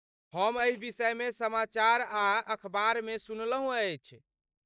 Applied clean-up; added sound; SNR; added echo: neural mask model DeepFilterNet 3.